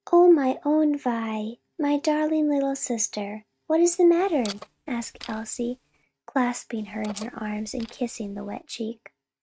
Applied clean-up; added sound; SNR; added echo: neural mask model RNNoise.